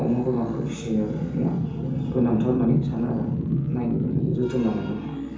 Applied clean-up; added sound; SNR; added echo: none; Musical instrument; 18 dB; reverberation time 0.6 s.